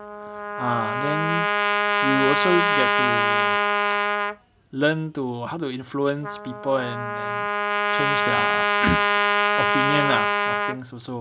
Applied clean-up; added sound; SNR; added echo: none; Trumpet; -5 dB; none.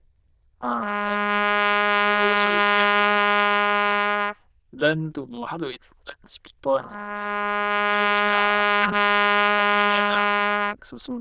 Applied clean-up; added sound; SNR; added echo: neural diffusion model UNIVERSE++.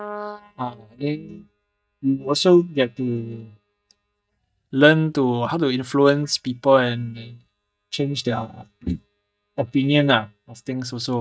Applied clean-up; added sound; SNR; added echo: neural mask model DeepFilterNet 3.